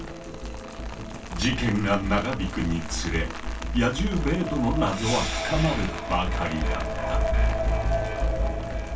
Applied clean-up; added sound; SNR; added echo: none; Rain; 14 dB; reverberation time 0.2 s.